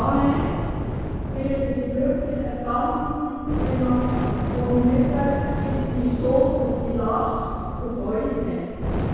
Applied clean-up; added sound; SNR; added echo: none; Fire; 2 dB; reverberation time 1.9 s.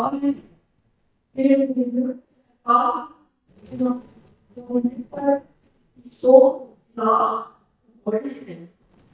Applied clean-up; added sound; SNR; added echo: neural mask model DeepFilterNet 3.